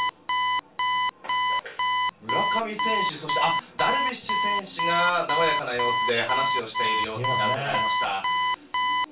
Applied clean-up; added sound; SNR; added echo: none; Alarm; -4 dB; reverberation time 0.2 s.